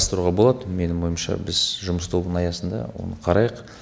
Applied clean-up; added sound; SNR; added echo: none; none; none; none.